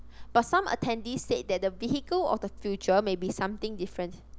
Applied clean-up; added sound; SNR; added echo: none; Engine; 15 dB; none.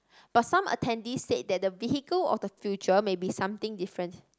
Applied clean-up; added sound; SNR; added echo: none; none; none; none.